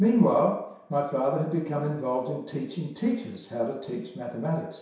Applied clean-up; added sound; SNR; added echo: none; none; none; reverberation time 0.7 s.